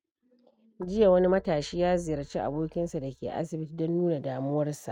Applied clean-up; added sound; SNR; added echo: neural mask model RNNoise.